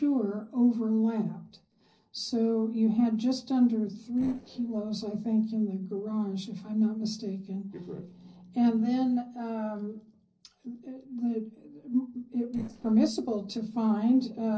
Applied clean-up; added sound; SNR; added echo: neural separator model SepFormer DNS4.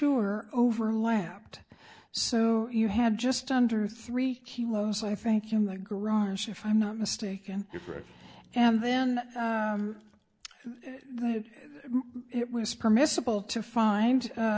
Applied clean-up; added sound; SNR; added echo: none; none; none; none.